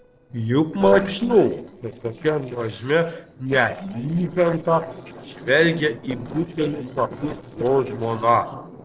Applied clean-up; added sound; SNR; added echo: neural separator model SepFormer DNS4.